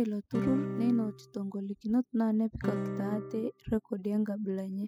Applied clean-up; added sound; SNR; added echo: classical method spectral subtraction.